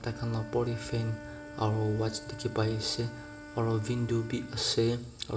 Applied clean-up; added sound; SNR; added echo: none; Wind instrument, woodwind instrument; 15 dB; reverberation time 2.6 s.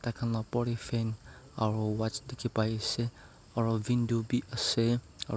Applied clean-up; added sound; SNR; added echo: none; none; none; none.